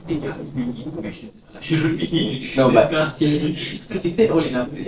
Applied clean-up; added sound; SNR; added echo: neural separator model SepFormer DNS4.